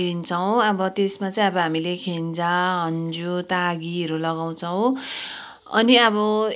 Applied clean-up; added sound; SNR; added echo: none; none; none; none.